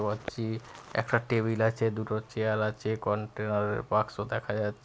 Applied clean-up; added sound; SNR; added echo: none; none; none; none.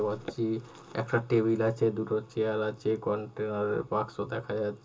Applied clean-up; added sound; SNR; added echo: none; none; none; reverberation time 0.2 s.